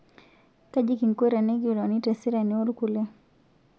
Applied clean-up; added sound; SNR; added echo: none; none; none; none.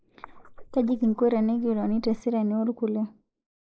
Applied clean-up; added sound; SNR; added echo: neural mask model Resemble Enhance denoiser.